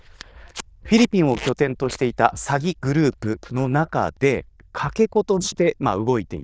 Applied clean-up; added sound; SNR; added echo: neural diffusion model UNIVERSE++.